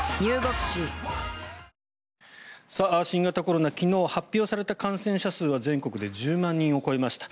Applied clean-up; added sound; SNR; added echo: none; none; none; none.